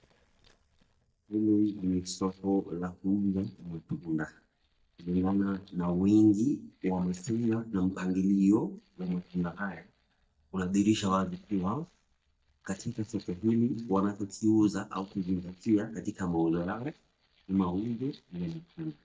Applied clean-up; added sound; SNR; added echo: neural mask model DeepFilterNet 3.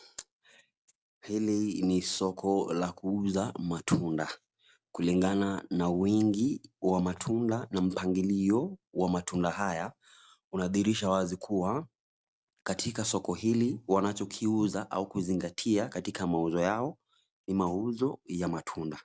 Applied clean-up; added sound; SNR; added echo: none; none; none; none.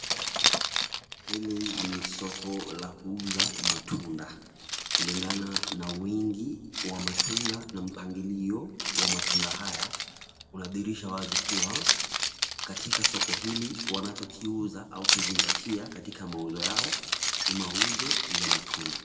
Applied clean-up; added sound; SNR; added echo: none; Keys jangling; -5 dB; reverberation time 1.5 s.